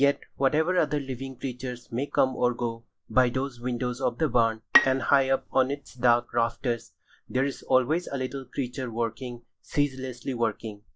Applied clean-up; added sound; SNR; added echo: neural mask model DeepFilterNet 3.